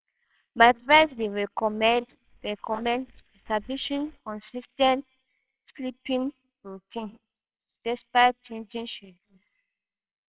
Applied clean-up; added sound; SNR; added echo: neural separator model SepFormer WHAMR!.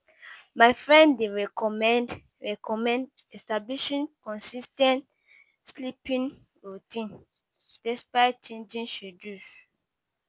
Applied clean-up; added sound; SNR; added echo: none; none; none; none.